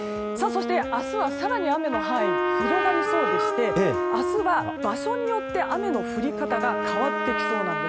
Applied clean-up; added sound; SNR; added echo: none; Trumpet + Wind instrument, woodwind instrument; 0 dB; none.